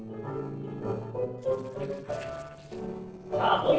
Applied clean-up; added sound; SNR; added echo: neural separator model SepFormer DNS4.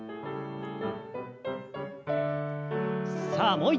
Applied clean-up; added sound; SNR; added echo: none; none; none; none.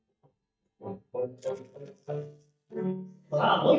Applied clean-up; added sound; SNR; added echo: neural mask model DeepFilterNet 3.